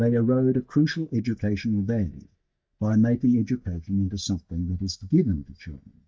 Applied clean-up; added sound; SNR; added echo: neural mask model DeepFilterNet 3.